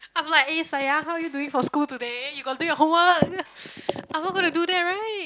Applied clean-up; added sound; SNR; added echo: none; none; none; none.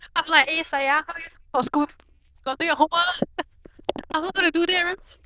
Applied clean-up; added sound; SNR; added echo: neural diffusion model UNIVERSE++.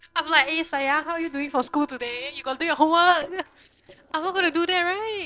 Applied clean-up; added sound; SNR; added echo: neural separator model SepFormer DNS4.